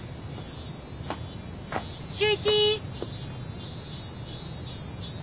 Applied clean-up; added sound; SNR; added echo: none; none; none; none.